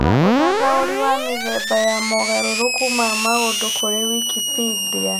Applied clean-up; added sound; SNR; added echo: none; Screech; -1 dB; none.